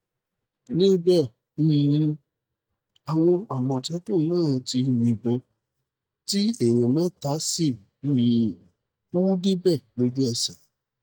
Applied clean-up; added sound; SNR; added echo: neural mask model DeepFilterNet 3.